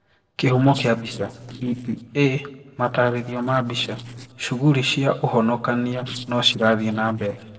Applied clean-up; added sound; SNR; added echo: neural separator model SepFormer DNS4.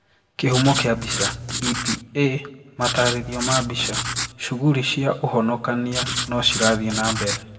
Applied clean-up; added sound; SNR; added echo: none; Writing; 3 dB; reverberation time 1.2 s.